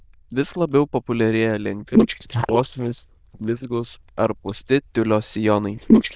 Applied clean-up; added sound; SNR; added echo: neural diffusion model UNIVERSE++.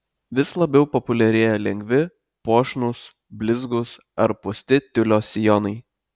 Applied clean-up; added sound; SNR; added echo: none; none; none; none.